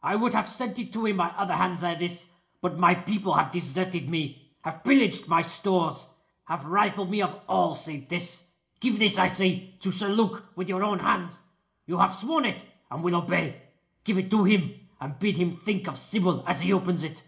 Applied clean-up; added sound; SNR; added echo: none; none; none; reverberation time 0.4 s.